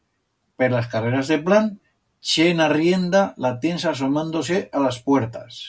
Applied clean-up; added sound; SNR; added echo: none; none; none; none.